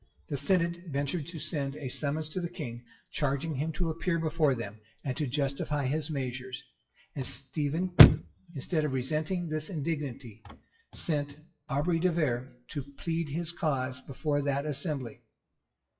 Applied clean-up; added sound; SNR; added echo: classical method WPE with log-MMSE.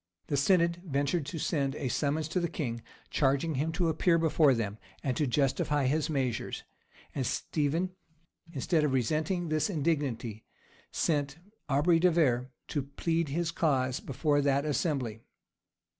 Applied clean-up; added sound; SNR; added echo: none; none; none; none.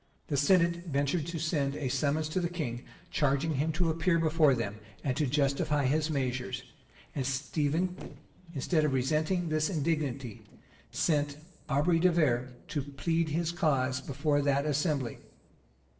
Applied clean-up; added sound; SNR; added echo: neural separator model SepFormer DNS4.